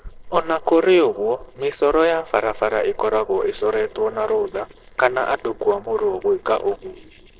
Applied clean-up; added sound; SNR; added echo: neural separator model SepFormer DNS4.